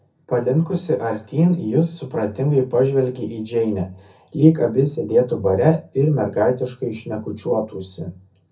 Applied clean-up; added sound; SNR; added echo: none; none; none; reverberation time 0.3 s.